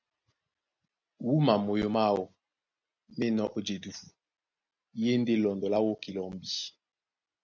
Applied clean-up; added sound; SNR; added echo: none; none; none; none.